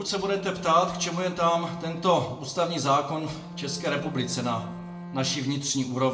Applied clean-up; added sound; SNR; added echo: none; Bowed string instrument; 11 dB; reverberation time 0.6 s.